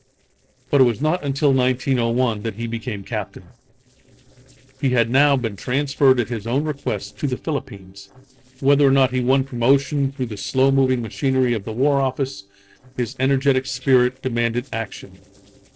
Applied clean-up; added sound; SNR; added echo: neural separator model SepFormer DNS4.